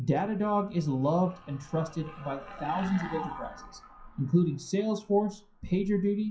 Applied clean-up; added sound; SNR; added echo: classical method WPE with log-MMSE.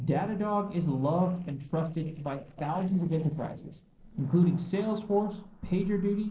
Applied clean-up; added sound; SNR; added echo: neural separator model SepFormer DNS4.